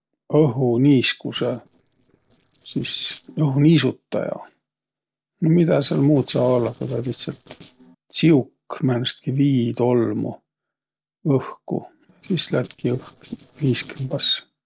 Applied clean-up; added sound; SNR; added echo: neural separator model SepFormer DNS4.